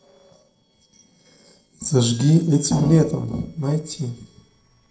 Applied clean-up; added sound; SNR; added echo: neural separator model SepFormer DNS4.